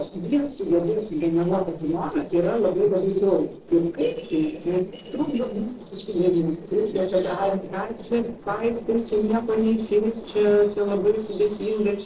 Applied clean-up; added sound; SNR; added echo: neural separator model SepFormer DNS4.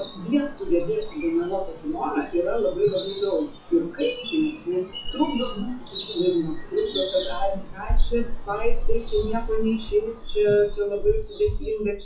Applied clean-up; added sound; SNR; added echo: classical method WPE with log-MMSE.